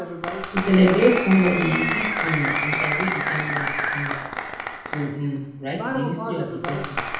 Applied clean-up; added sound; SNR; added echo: none; Applause; 3 dB; reverberation time 0.9 s.